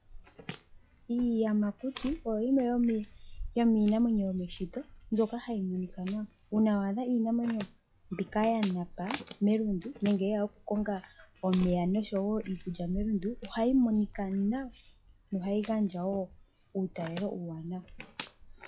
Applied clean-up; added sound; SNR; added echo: classical method log-MMSE.